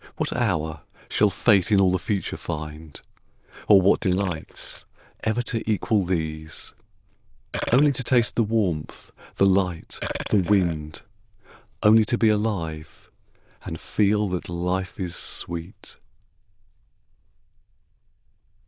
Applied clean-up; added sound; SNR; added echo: neural diffusion model UNIVERSE++.